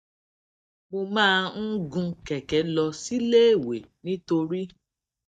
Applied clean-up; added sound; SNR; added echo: neural mask model DeepFilterNet 3.